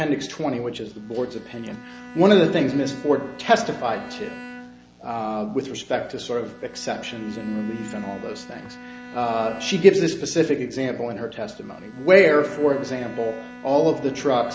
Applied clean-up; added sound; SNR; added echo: none; Bowed string instrument; 18 dB; none.